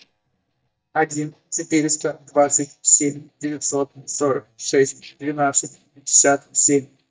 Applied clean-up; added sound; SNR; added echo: neural mask model DeepFilterNet 3.